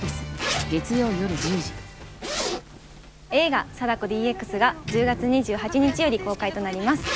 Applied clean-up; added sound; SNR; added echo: none; Zipper (clothing); 10 dB; none.